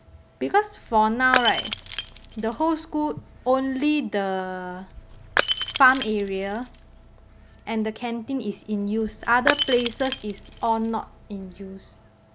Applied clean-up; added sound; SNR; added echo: none; Shatter / Crushing; 7 dB; none.